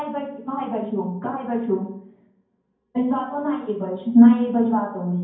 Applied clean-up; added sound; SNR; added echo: none; none; none; reverberation time 0.9 s.